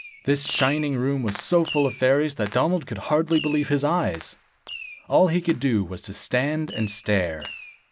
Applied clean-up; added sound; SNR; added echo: none; Fireworks; 15 dB; none.